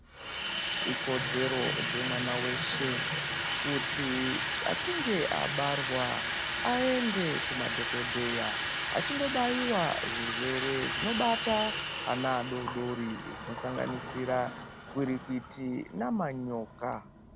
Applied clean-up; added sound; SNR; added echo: none; Sink (filling or washing) / Water tap, faucet; 0 dB; none.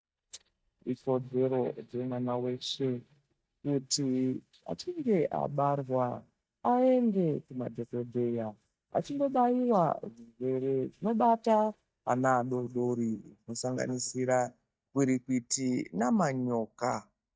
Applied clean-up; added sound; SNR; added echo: neural mask model DeepFilterNet 3.